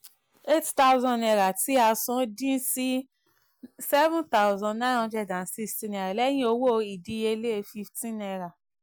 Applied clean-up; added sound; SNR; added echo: none; none; none; none.